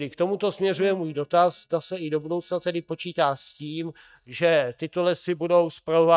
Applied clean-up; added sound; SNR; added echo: neural mask model DeepFilterNet 3.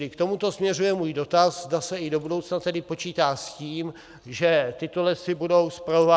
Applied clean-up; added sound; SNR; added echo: none; none; none; none.